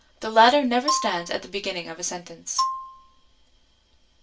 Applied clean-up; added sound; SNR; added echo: none; Marimba, xylophone; 7 dB; reverberation time 0.2 s.